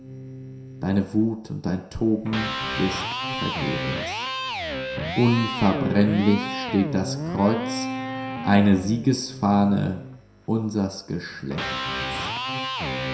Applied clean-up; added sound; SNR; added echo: none; Electric guitar; 6 dB; reverberation time 0.7 s.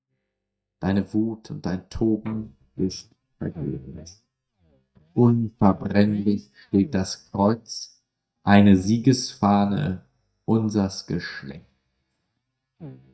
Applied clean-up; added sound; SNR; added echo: neural mask model DeepFilterNet 3.